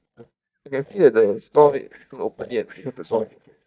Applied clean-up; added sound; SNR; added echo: neural mask model DeepFilterNet 3.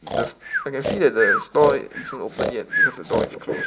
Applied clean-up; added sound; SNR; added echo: none; Breathing; 1 dB; reverberation time 0.4 s.